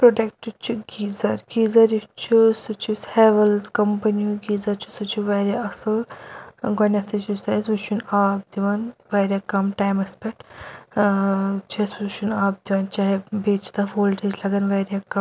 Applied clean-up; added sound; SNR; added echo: none; none; none; none.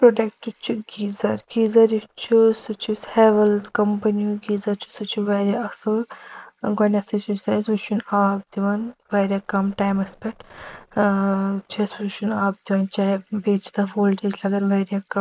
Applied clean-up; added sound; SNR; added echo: neural mask model Resemble Enhance denoiser.